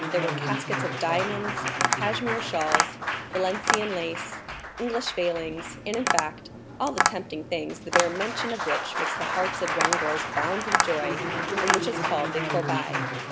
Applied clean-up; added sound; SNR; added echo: none; Tap + Applause; -2 dB; none.